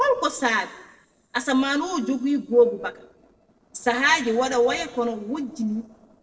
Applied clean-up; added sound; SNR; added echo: neural separator model SepFormer DNS4.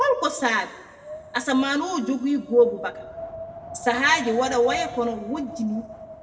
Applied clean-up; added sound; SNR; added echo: none; Wind; 13 dB; reverberation time 1.1 s.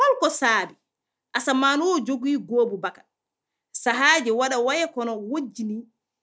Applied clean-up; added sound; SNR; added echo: none; none; none; none.